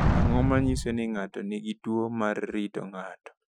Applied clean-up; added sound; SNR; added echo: classical method Wiener filter.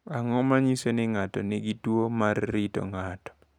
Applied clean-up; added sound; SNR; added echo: none; none; none; none.